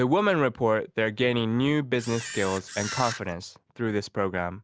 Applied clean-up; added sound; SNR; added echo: none; Camera; 10 dB; none.